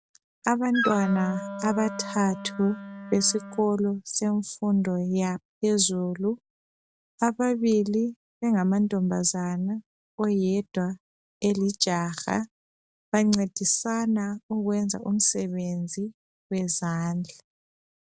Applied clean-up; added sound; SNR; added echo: none; Wind instrument, woodwind instrument; 8 dB; none.